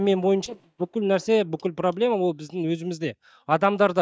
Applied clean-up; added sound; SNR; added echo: neural mask model DeepFilterNet 3.